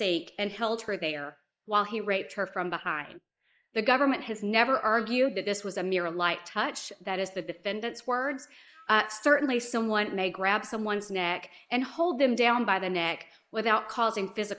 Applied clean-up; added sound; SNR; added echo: neural mask model Resemble Enhance denoiser.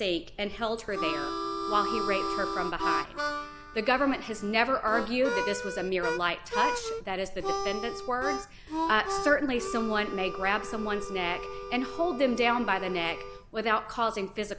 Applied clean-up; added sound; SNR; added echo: none; Harmonica; 5 dB; none.